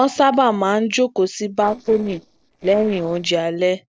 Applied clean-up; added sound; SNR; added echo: neural separator model SepFormer DNS4.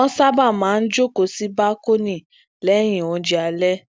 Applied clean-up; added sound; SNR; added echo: none; none; none; none.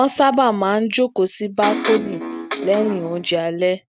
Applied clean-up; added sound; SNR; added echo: neural mask model RNNoise.